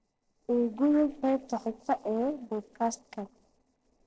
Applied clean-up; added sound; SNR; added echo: neural separator model SepFormer DNS4.